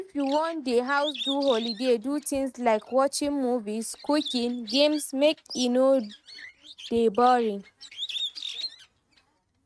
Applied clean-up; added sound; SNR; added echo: neural mask model RNNoise.